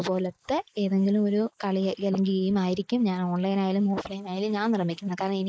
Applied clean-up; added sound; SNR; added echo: neural mask model Resemble Enhance denoiser.